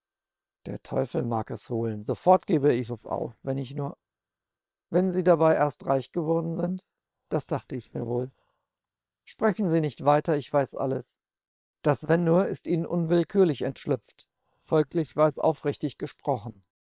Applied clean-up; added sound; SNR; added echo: neural separator model SepFormer WHAM!.